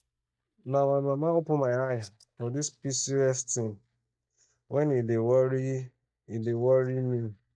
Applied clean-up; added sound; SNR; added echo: neural mask model DeepFilterNet 3.